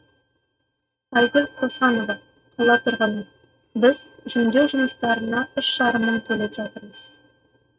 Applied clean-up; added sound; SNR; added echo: neural mask model RNNoise.